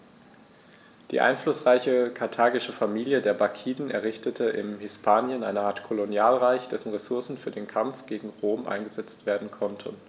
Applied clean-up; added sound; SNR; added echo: none; none; none; none.